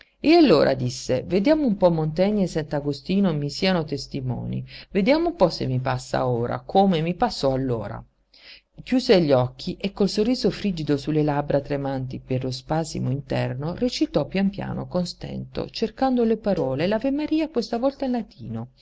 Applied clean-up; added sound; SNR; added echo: none; Cowbell; 15 dB; none.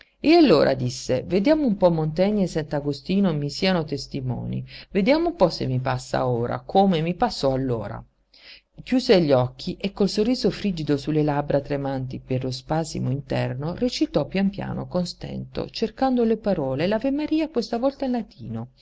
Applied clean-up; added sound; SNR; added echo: none; none; none; none.